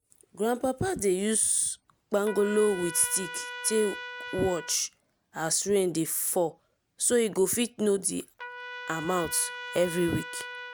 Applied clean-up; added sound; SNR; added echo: none; Trumpet; 14 dB; none.